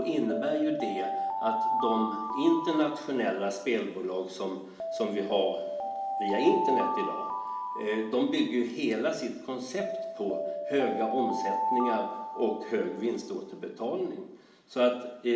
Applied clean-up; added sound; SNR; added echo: none; Alarm; 4 dB; reverberation time 0.9 s.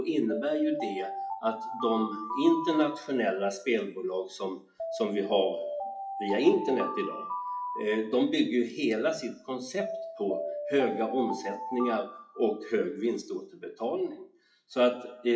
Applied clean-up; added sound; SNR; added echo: classical method WPE with log-MMSE.